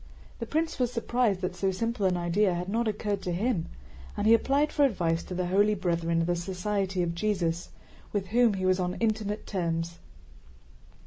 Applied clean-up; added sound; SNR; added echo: none; none; none; none.